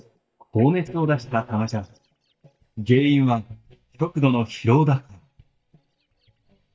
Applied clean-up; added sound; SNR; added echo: neural mask model DeepFilterNet 3.